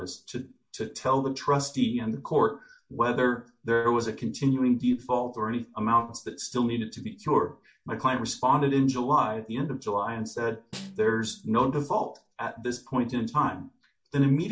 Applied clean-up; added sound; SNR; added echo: none; Snare drum; 19 dB; reverberation time 0.3 s.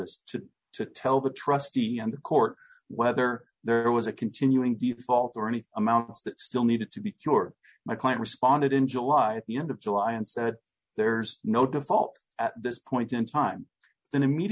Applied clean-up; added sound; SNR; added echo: none; none; none; none.